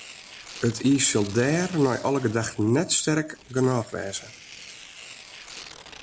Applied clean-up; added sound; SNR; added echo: none; Tearing; 18 dB; none.